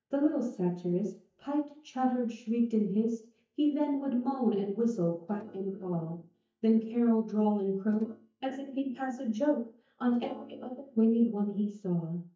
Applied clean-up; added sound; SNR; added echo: neural mask model DeepFilterNet 3.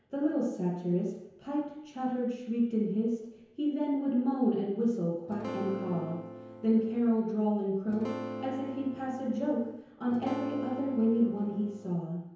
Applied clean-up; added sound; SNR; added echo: none; Acoustic guitar / Strum; 10 dB; reverberation time 0.9 s.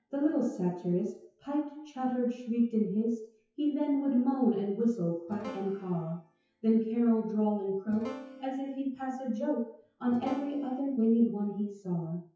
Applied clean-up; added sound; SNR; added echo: classical method WPE with log-MMSE.